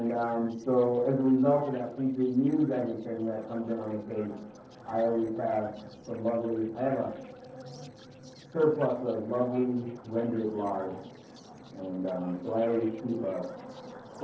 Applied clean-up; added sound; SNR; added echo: neural separator model SepFormer DNS4.